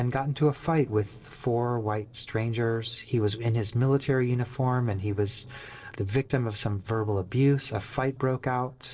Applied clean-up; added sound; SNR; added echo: neural separator model SepFormer DNS4.